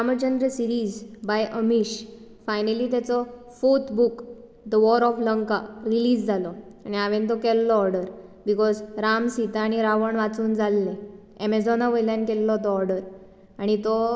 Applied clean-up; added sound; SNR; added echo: none; none; none; none.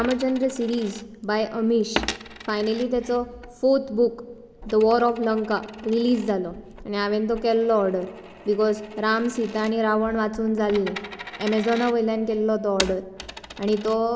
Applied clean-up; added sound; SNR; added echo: none; Coin (dropping); 14 dB; none.